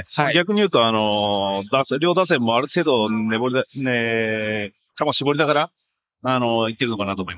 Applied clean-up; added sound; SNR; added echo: neural mask model Resemble Enhance denoiser.